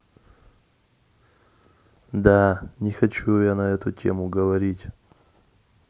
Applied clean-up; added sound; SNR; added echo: none; none; none; none.